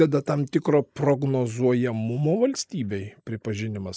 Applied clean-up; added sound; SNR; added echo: neural mask model Resemble Enhance denoiser.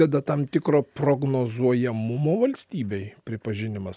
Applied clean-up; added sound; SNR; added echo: none; none; none; none.